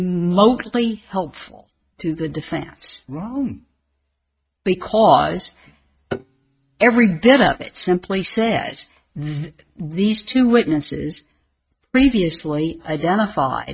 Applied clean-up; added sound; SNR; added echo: neural mask model RNNoise.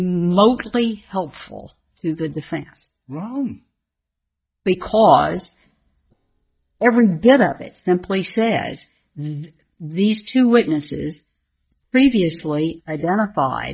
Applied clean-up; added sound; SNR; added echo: neural mask model DeepFilterNet 3.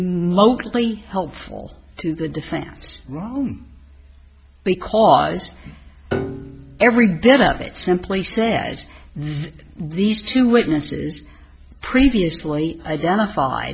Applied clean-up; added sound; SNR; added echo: none; Piano; 13 dB; none.